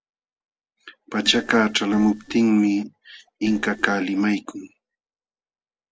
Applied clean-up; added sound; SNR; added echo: neural separator model SepFormer DNS4.